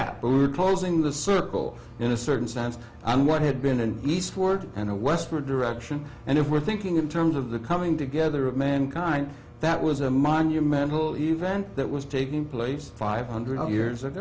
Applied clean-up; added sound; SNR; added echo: none; none; none; none.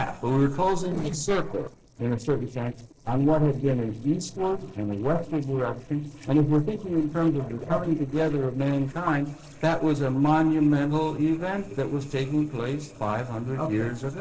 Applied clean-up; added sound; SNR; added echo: neural separator model SepFormer DNS4.